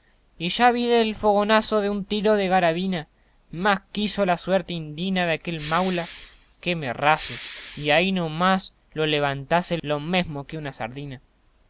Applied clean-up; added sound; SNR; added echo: none; Respiratory sounds; 10 dB; none.